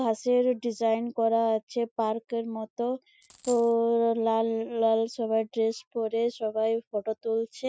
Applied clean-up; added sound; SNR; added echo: neural mask model RNNoise.